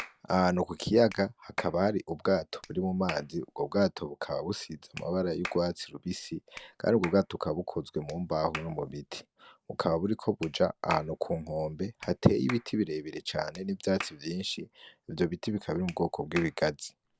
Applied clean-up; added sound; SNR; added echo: none; Clapping; 17 dB; none.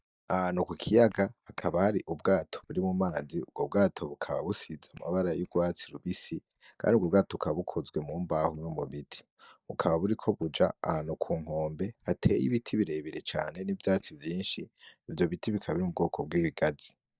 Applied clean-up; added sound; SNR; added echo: neural mask model DeepFilterNet 3.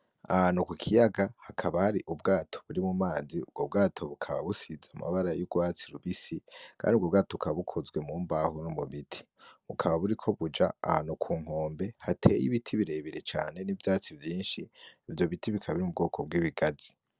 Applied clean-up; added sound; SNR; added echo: none; none; none; none.